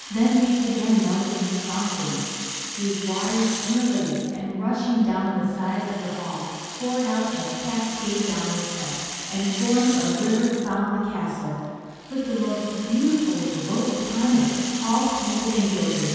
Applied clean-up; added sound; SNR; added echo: none; Rattle (instrument); 10 dB; reverberation time 2.1 s.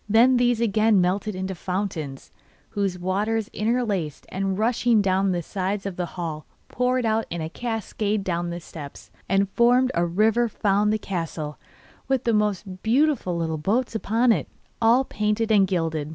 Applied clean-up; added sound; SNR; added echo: none; none; none; none.